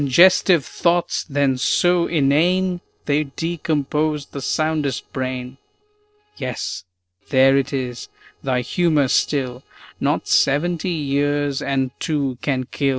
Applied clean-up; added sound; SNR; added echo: neural separator model SepFormer DNS4.